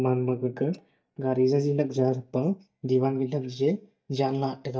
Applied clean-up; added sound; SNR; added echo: neural mask model DeepFilterNet 3.